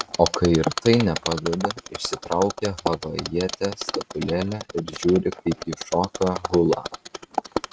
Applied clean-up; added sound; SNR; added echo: neural mask model RNNoise.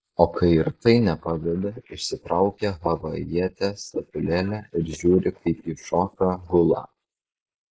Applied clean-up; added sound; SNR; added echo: neural mask model Resemble Enhance denoiser.